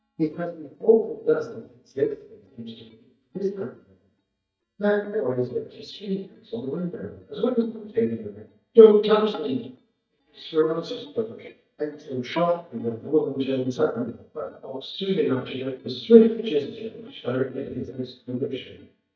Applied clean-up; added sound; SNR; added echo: neural mask model DeepFilterNet 3.